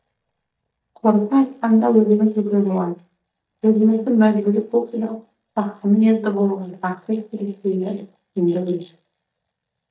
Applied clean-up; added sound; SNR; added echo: neural mask model DeepFilterNet 3.